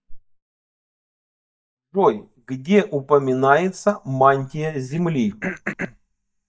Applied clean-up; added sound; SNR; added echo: neural mask model DeepFilterNet 3.